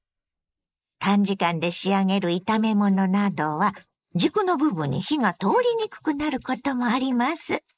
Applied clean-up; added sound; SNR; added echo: neural mask model Resemble Enhance denoiser.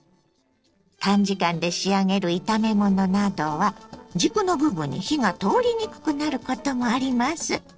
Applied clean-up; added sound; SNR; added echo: neural separator model SepFormer DNS4.